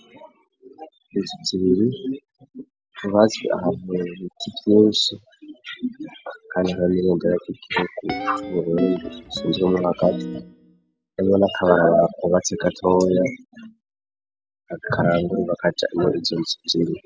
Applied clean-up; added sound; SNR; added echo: none; Guitar; 11 dB; none.